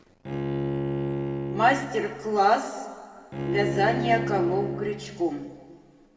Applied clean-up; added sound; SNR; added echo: none; Bowed string instrument; 4 dB; reverberation time 1.6 s.